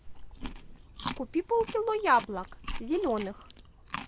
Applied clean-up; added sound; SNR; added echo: none; Chewing, mastication; 10 dB; none.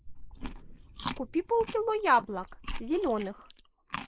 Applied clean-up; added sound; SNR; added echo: neural mask model Resemble Enhance denoiser.